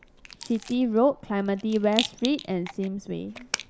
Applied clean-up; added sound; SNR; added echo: none; Rattle; 11 dB; none.